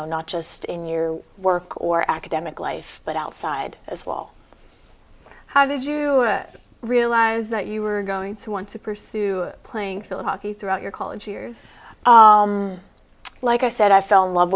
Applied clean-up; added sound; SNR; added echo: none; none; none; none.